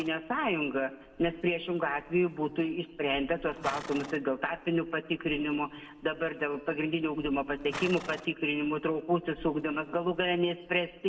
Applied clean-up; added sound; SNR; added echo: none; Livestock, farm animals, working animals; 18 dB; reverberation time 0.9 s.